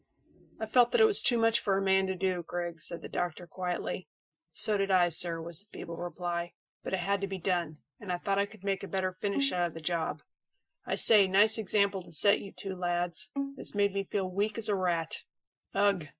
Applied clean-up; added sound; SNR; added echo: classical method Wiener filter.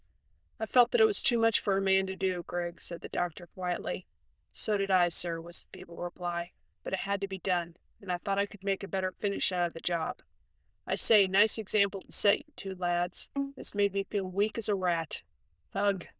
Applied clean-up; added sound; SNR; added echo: neural diffusion model UNIVERSE++.